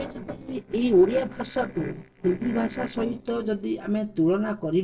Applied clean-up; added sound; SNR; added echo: neural separator model SepFormer DNS4.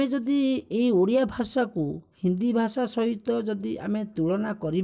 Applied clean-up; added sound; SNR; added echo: none; none; none; none.